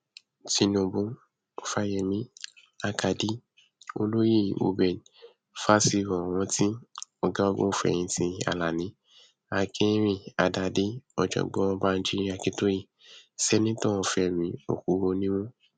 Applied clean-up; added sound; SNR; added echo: none; none; none; none.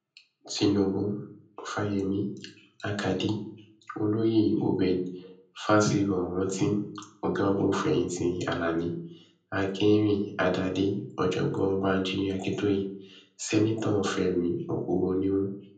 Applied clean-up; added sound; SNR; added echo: none; none; none; reverberation time 0.6 s.